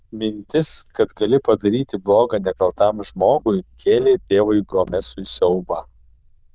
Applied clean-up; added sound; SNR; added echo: neural diffusion model UNIVERSE++.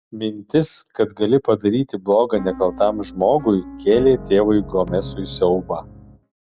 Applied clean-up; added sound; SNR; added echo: none; Piano; 14 dB; none.